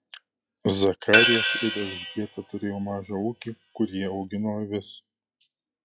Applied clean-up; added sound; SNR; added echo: classical method log-MMSE.